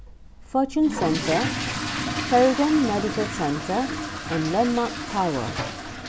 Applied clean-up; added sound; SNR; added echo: none; Fill (with liquid) / Toilet flush; 5 dB; none.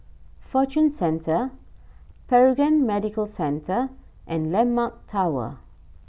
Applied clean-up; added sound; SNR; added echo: none; none; none; none.